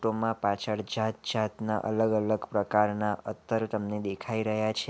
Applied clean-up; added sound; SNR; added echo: none; none; none; none.